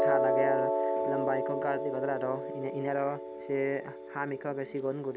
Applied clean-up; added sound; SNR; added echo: none; Piano; -2 dB; none.